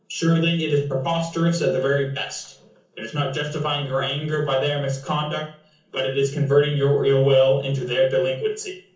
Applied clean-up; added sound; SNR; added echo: none; none; none; reverberation time 0.6 s.